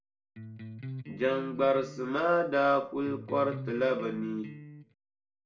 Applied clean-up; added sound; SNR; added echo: none; Electric guitar; 12 dB; reverberation time 0.4 s.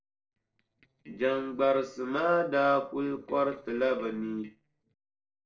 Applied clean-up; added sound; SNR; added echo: neural separator model SepFormer DNS4.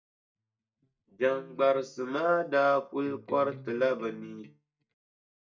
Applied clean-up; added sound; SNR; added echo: neural mask model DeepFilterNet 3.